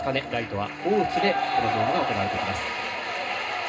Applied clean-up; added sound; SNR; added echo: none; Bowed string instrument; 19 dB; reverberation time 0.2 s.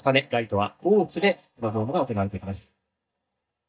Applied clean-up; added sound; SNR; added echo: neural mask model DeepFilterNet 3.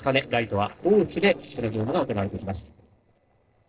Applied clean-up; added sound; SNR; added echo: neural separator model SepFormer DNS4.